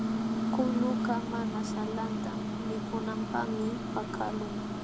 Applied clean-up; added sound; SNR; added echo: none; Microwave oven; -3 dB; none.